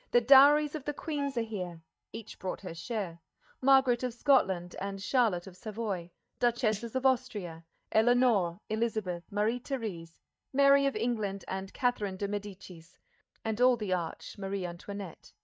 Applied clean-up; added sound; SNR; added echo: neural mask model DeepFilterNet 3.